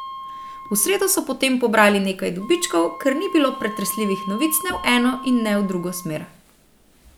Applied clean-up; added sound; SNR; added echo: none; Wind instrument, woodwind instrument; 14 dB; none.